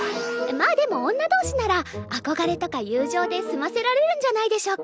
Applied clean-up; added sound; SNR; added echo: none; none; none; none.